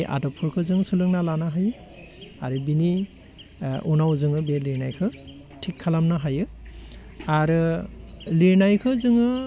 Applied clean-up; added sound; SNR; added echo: none; none; none; none.